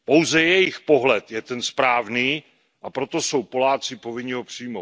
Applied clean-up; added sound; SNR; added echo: none; none; none; none.